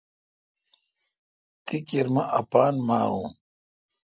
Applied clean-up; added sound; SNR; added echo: none; none; none; none.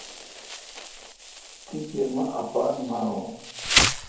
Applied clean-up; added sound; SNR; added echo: none; Insect; -1 dB; reverberation time 2.7 s.